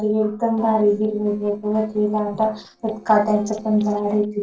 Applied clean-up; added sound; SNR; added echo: neural separator model SepFormer DNS4.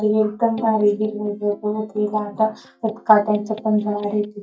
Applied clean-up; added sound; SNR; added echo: neural mask model DeepFilterNet 3.